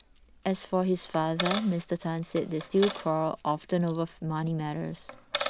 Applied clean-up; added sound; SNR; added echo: none; Coin (dropping); 8 dB; none.